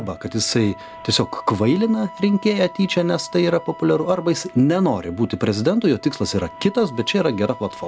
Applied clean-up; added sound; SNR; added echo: none; Wind instrument, woodwind instrument + Wind instrument, woodwind instrument; 18 dB; none.